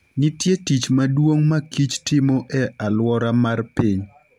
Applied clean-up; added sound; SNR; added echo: none; none; none; none.